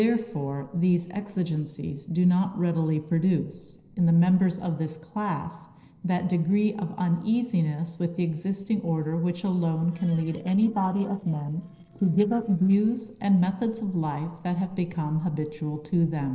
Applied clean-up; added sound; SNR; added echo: neural separator model SepFormer DNS4.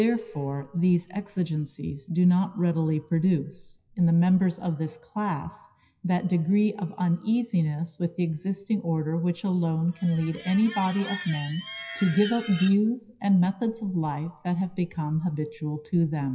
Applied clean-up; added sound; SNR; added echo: classical method WPE with log-MMSE.